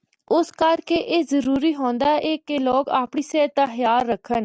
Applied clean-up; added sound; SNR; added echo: none; none; none; none.